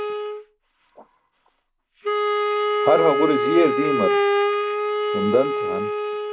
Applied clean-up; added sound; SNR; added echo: none; Wind instrument, woodwind instrument; -2 dB; none.